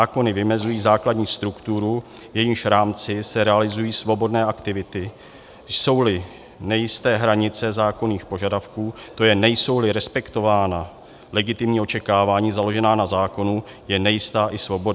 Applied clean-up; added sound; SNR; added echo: none; none; none; none.